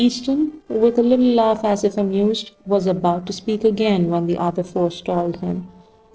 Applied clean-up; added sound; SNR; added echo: neural separator model SepFormer DNS4.